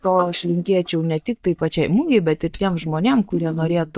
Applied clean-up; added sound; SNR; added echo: neural mask model DeepFilterNet 3.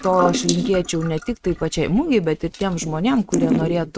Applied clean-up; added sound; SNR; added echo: neural mask model RNNoise.